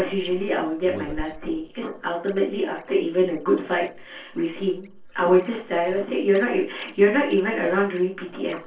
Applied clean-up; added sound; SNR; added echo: neural separator model SepFormer DNS4.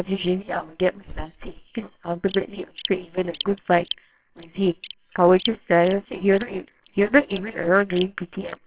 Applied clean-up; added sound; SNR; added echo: neural separator model SepFormer WHAMR!.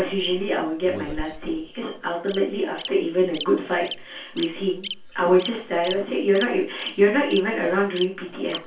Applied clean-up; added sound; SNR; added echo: none; Bird vocalization, bird call, bird song; 15 dB; reverberation time 0.3 s.